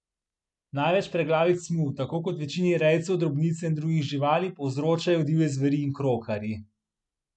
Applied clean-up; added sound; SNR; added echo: none; none; none; none.